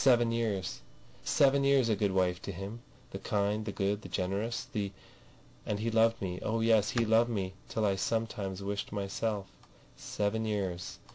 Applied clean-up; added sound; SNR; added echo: none; none; none; none.